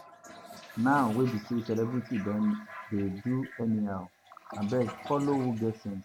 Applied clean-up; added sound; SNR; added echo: none; Toilet flush; 16 dB; none.